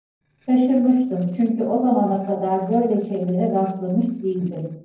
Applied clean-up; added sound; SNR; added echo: neural separator model SepFormer DNS4.